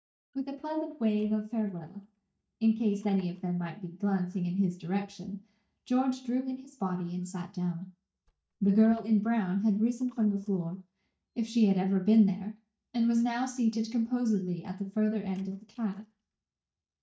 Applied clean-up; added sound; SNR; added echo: neural mask model DeepFilterNet 3.